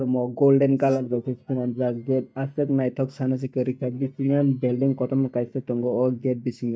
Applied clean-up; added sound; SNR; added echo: neural mask model DeepFilterNet 3.